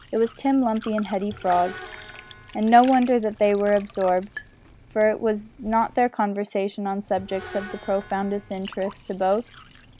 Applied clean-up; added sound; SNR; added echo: none; Liquid + Screech; 18 dB; none.